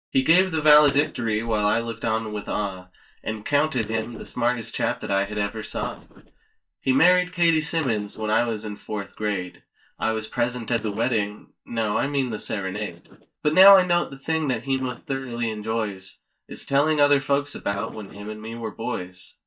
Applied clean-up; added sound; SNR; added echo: neural mask model DeepFilterNet 3.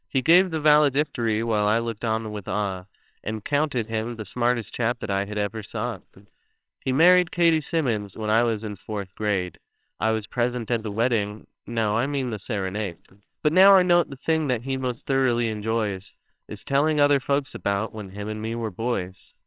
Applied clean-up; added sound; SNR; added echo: neural separator model SepFormer WHAMR!.